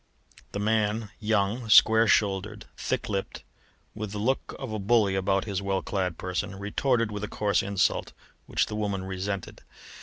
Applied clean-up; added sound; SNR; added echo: none; none; none; none.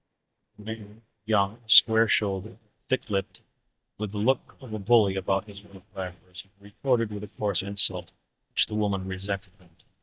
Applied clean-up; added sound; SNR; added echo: neural mask model DeepFilterNet 3.